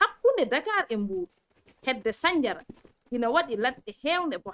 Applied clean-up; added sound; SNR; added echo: neural mask model RNNoise.